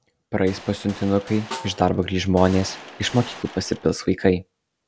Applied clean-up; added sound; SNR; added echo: none; Gunshot, gunfire + Snare drum; 15 dB; none.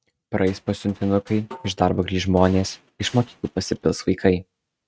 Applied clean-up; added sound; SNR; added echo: neural mask model RNNoise.